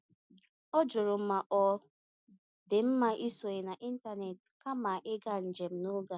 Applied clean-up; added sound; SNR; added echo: none; none; none; none.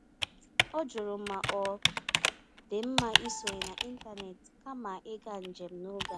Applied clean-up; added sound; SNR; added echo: none; Computer keyboard; -4 dB; none.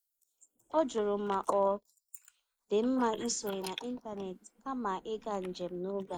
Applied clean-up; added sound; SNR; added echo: neural mask model Resemble Enhance denoiser.